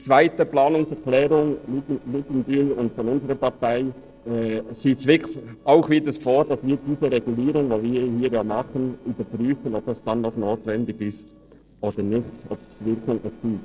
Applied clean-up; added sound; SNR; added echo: neural separator model SepFormer DNS4.